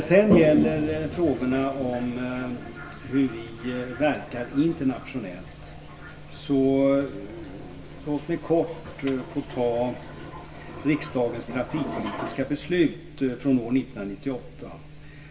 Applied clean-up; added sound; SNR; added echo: none; Toilet flush; 9 dB; reverberation time 0.6 s.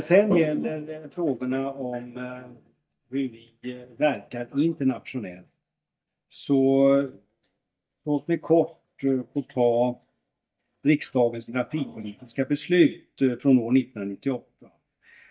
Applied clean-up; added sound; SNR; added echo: neural mask model DeepFilterNet 3.